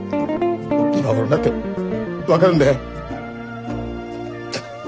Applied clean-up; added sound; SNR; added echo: none; Guitar; 2 dB; none.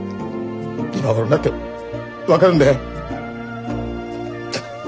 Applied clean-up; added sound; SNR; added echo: none; none; none; none.